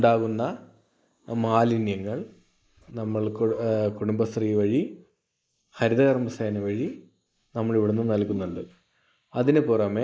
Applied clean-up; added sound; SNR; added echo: neural mask model Resemble Enhance denoiser.